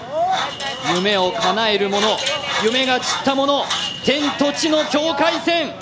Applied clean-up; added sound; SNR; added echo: none; none; none; none.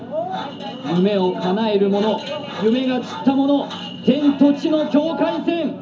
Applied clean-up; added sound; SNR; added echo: none; none; none; reverberation time 0.4 s.